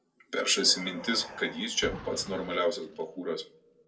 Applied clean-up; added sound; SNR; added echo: none; Car; 15 dB; reverberation time 0.2 s.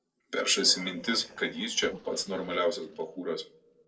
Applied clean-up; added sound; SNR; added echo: neural separator model SepFormer DNS4.